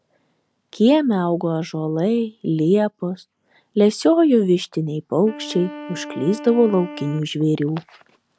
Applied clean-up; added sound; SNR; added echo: none; Wind instrument, woodwind instrument; 16 dB; none.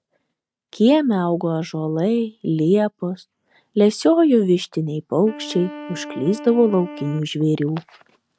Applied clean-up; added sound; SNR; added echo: neural mask model RNNoise.